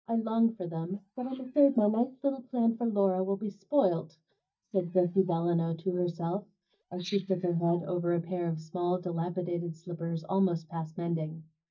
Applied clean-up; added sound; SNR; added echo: neural mask model DeepFilterNet 3.